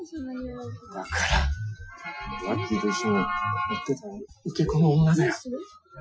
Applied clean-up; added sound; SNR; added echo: classical method Wiener filter.